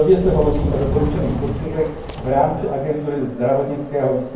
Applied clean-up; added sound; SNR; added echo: none; Subway, metro, underground; 6 dB; reverberation time 0.9 s.